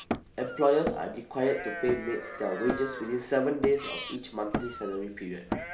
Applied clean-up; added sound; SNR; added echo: none; Livestock, farm animals, working animals + Hammer; 7 dB; none.